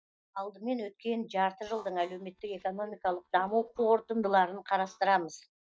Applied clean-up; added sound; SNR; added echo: neural mask model DeepFilterNet 3.